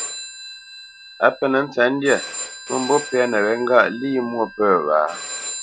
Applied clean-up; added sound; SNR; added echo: none; Telephone; 12 dB; none.